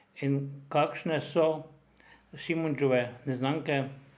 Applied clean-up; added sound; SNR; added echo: none; none; none; none.